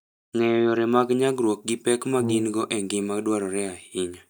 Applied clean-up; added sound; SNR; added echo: neural mask model DeepFilterNet 3.